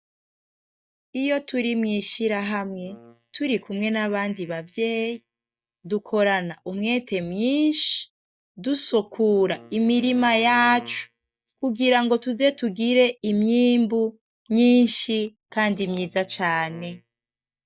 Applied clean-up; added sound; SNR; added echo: neural mask model DeepFilterNet 3.